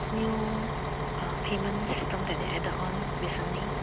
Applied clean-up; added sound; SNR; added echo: none; Bus; -3 dB; none.